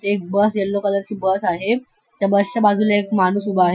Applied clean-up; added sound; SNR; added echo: classical method Wiener filter.